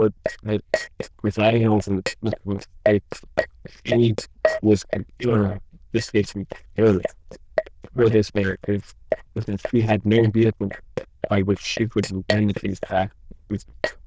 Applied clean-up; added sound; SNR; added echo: neural diffusion model UNIVERSE++.